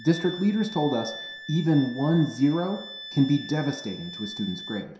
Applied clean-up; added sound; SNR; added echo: none; Wind instrument, woodwind instrument; 15 dB; reverberation time 0.7 s.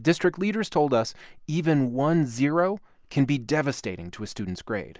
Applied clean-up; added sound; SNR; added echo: none; none; none; none.